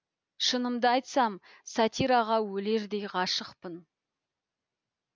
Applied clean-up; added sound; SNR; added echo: none; none; none; none.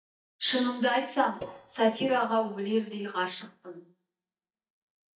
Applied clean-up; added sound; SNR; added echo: neural mask model DeepFilterNet 3.